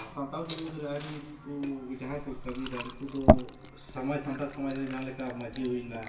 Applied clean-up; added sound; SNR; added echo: none; Fill (with liquid) / Glass; -3 dB; reverberation time 1.0 s.